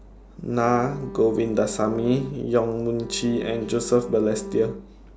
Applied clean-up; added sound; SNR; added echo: none; Bowed string instrument; 14 dB; none.